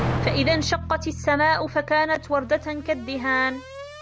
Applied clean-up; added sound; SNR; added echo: none; Alarm + Bowed string instrument; 7 dB; none.